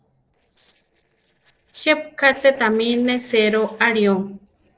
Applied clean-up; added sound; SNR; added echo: neural separator model SepFormer DNS4.